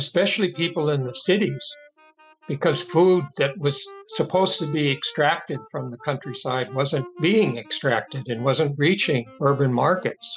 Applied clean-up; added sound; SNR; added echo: classical method spectral subtraction.